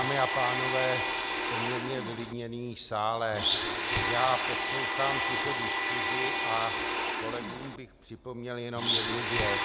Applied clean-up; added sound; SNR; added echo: none; Domestic sounds, home sounds; -2 dB; none.